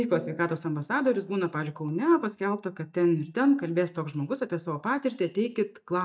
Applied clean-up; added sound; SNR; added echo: neural mask model DeepFilterNet 3.